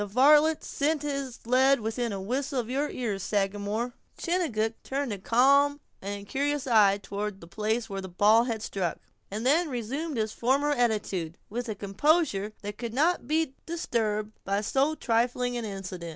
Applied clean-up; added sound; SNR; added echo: none; none; none; none.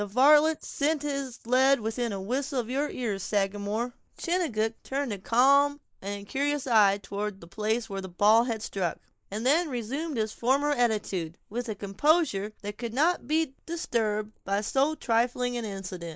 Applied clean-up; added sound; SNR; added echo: neural mask model Resemble Enhance denoiser.